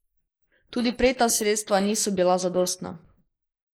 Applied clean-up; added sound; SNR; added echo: neural mask model Resemble Enhance denoiser.